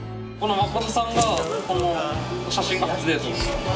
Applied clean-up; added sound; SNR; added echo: none; Crackle; 17 dB; none.